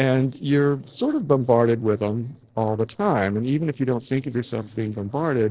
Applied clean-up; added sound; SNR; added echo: neural separator model SepFormer DNS4.